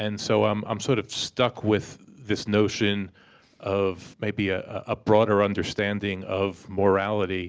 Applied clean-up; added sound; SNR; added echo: none; none; none; none.